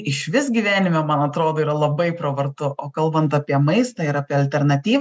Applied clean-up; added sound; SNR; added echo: none; none; none; none.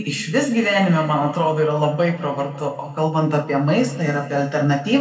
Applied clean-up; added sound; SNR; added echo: none; none; none; reverberation time 1.7 s.